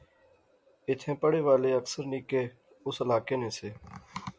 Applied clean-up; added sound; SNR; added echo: none; none; none; none.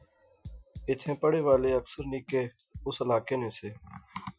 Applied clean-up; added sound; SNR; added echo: classical method Wiener filter.